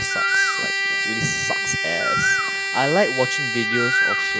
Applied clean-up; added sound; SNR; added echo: none; Bird + Trumpet; -5 dB; none.